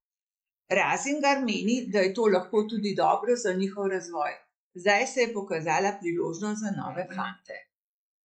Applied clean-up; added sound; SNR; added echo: neural mask model Resemble Enhance denoiser.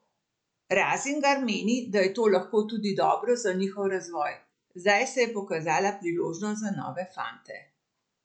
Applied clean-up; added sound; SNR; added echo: none; none; none; none.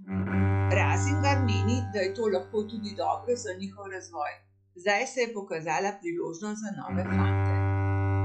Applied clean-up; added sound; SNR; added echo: classical method log-MMSE.